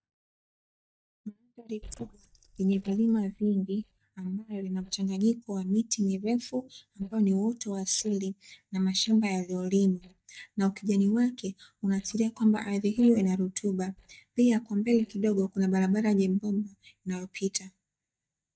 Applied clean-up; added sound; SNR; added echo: neural mask model DeepFilterNet 3.